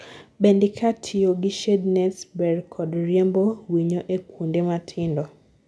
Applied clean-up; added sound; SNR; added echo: none; none; none; none.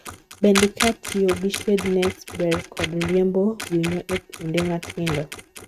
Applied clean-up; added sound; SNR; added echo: neural mask model RNNoise.